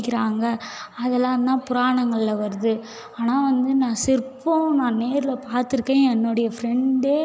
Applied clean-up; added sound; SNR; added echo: none; none; none; none.